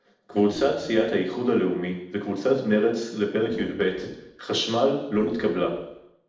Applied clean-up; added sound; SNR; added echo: neural separator model SepFormer DNS4.